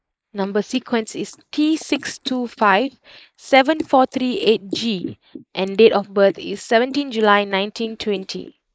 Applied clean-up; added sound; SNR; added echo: neural mask model Resemble Enhance denoiser.